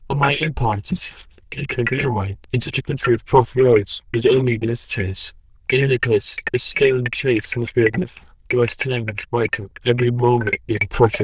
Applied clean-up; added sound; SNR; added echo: neural diffusion model UNIVERSE++.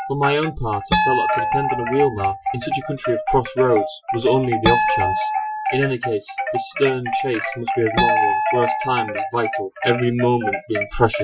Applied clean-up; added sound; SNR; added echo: classical method Wiener filter.